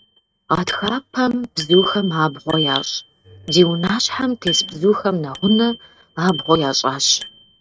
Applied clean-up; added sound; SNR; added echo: neural mask model RNNoise.